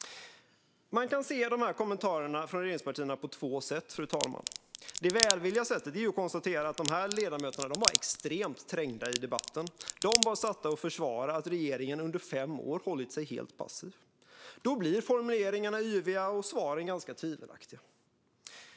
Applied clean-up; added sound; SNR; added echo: none; Crack; 1 dB; none.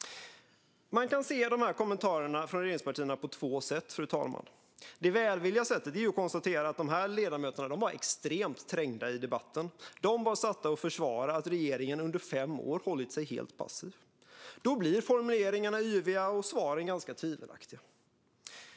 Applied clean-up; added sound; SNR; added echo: none; none; none; none.